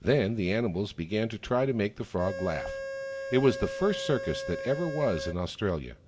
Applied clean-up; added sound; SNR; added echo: none; Organ; 7 dB; reverberation time 0.3 s.